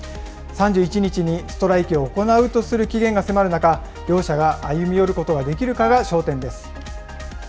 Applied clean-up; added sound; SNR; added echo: none; Piano; 14 dB; none.